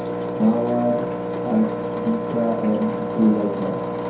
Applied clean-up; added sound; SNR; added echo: none; Engine; 3 dB; reverberation time 0.6 s.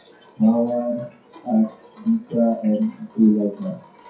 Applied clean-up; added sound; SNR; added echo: classical method WPE with log-MMSE.